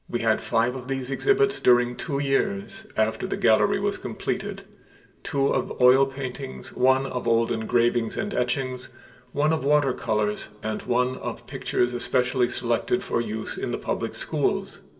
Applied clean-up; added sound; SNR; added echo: none; none; none; reverberation time 1.9 s.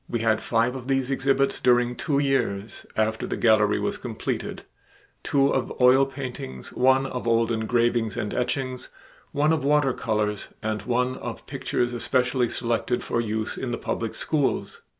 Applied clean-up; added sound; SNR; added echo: none; none; none; none.